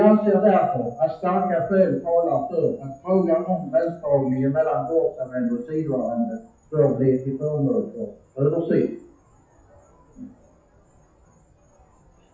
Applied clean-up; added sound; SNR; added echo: classical method WPE with log-MMSE.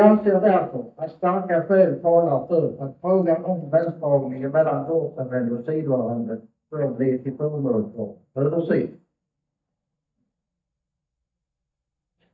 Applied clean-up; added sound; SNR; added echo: neural mask model DeepFilterNet 3.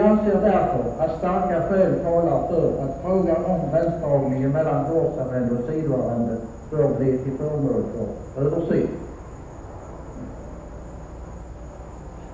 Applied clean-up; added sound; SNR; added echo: none; Insect / Frog; 15 dB; reverberation time 0.9 s.